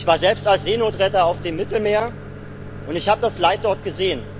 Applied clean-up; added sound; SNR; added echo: none; Microwave oven; 12 dB; none.